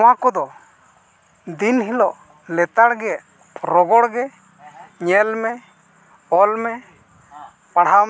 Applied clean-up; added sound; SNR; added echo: none; none; none; none.